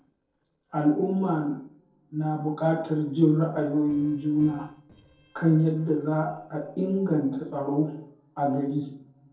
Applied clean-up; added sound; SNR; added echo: neural separator model SepFormer DNS4.